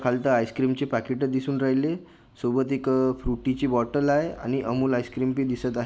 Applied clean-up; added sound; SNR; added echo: none; none; none; none.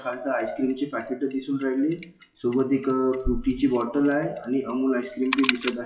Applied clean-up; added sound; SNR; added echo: classical method WPE with log-MMSE.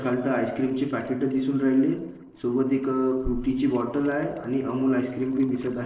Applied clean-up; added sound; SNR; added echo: neural separator model SepFormer DNS4.